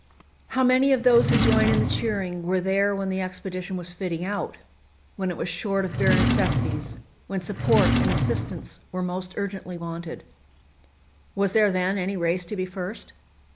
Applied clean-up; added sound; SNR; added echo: none; Drawer open or close; -2 dB; none.